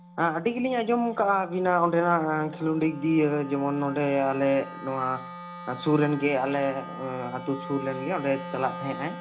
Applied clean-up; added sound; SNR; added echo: none; Wind instrument, woodwind instrument; 14 dB; reverberation time 0.4 s.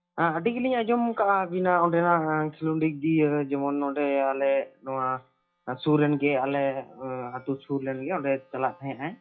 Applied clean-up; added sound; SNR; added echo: classical method WPE with log-MMSE.